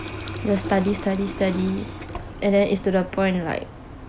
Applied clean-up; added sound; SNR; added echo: none; Water tap, faucet; 11 dB; none.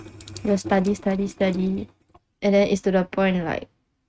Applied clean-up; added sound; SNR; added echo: neural mask model RNNoise.